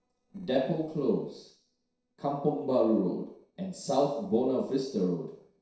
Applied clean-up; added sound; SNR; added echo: neural separator model SepFormer DNS4.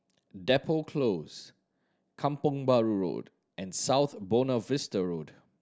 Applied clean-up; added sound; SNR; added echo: none; none; none; none.